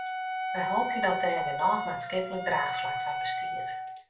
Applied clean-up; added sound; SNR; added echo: none; Wind instrument, woodwind instrument; 1 dB; reverberation time 0.3 s.